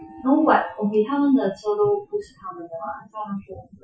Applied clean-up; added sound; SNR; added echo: classical method Wiener filter.